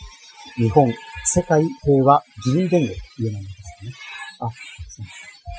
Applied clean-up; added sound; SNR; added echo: classical method Wiener filter.